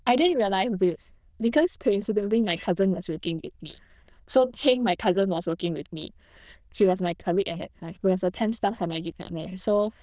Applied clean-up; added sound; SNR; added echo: neural diffusion model UNIVERSE++.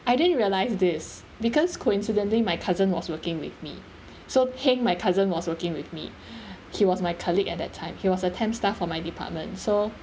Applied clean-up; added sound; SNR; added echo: none; none; none; none.